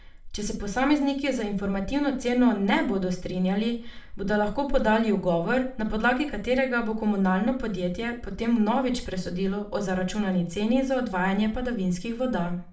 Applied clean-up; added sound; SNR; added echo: none; none; none; reverberation time 0.3 s.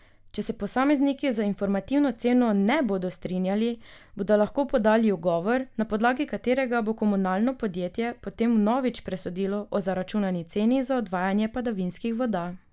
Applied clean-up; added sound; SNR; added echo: none; none; none; none.